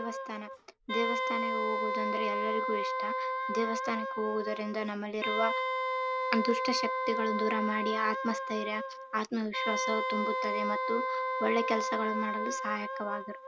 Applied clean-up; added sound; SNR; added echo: none; Wind instrument, woodwind instrument; -1 dB; none.